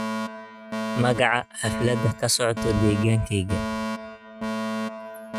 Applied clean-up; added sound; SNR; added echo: neural mask model RNNoise.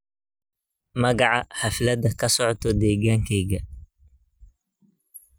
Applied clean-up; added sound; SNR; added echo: none; none; none; none.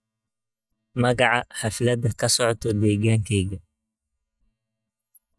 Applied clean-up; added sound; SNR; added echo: neural mask model DeepFilterNet 3.